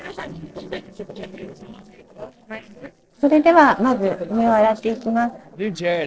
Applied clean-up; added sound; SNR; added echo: neural separator model SepFormer DNS4.